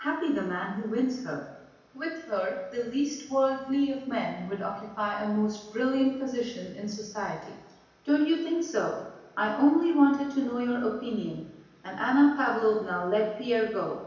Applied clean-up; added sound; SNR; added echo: none; none; none; reverberation time 0.9 s.